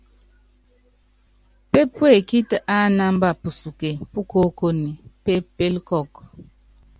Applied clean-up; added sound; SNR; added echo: none; none; none; none.